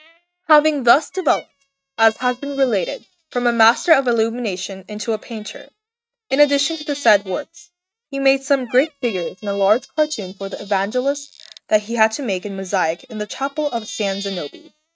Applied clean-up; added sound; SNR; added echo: neural mask model RNNoise.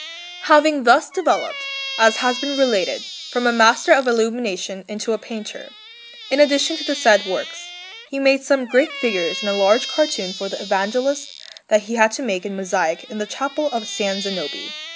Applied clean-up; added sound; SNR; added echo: none; Squeak; 12 dB; none.